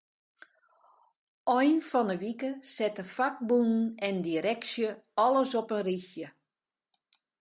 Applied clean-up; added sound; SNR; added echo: none; none; none; none.